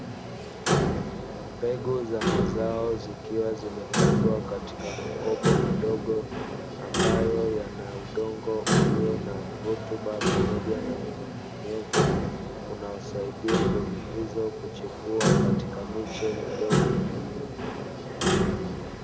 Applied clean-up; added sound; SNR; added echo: none; Clock; -5 dB; none.